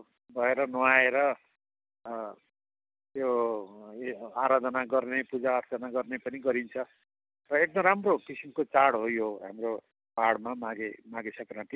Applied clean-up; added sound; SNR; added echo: none; none; none; none.